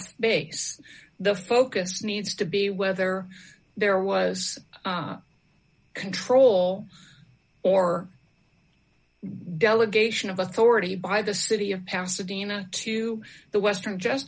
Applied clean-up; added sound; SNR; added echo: none; none; none; none.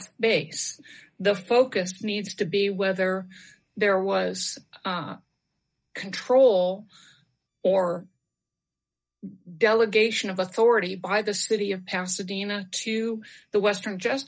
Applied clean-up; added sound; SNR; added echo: neural mask model DeepFilterNet 3.